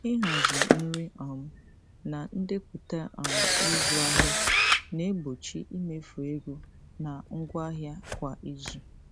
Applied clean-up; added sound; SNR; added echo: none; Camera; -4 dB; none.